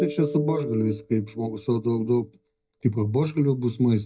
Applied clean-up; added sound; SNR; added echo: neural mask model DeepFilterNet 3.